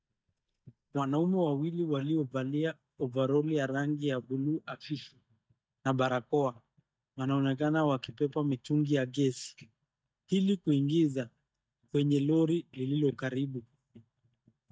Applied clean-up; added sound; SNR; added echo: neural mask model DeepFilterNet 3.